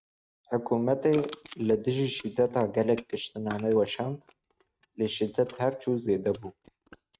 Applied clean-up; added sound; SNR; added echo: neural mask model RNNoise.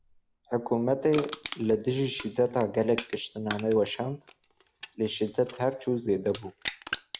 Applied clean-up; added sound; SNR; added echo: none; Crushing; 13 dB; none.